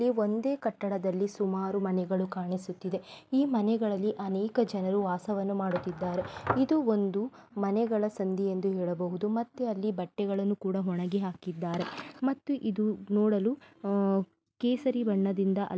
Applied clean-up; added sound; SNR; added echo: none; none; none; none.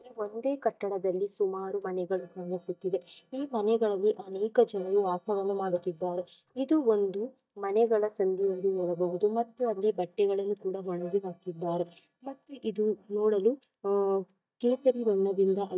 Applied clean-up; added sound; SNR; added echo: neural mask model DeepFilterNet 3.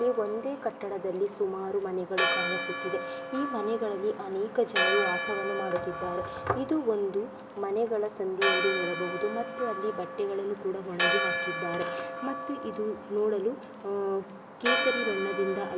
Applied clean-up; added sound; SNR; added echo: none; Church bell; 2 dB; reverberation time 2.2 s.